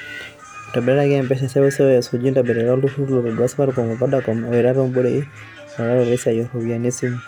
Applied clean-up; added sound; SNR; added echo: none; none; none; none.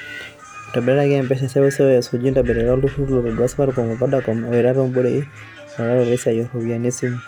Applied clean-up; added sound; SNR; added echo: none; Boom; 16 dB; none.